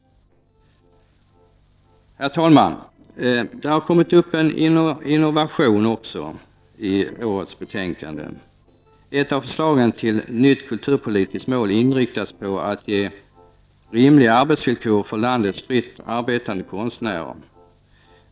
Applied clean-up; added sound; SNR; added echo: neural separator model SepFormer DNS4.